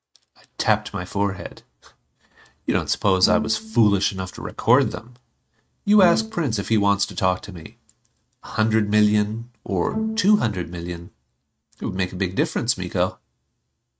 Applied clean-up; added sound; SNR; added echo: neural mask model RNNoise.